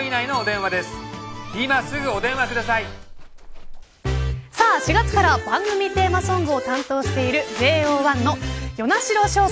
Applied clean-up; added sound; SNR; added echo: none; Livestock, farm animals, working animals; 15 dB; none.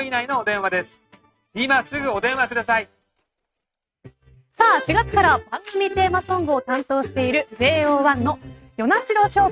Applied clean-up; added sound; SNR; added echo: neural mask model RNNoise.